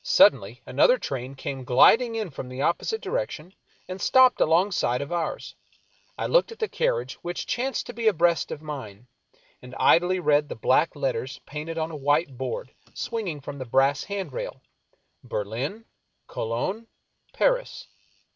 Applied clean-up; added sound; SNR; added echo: none; none; none; none.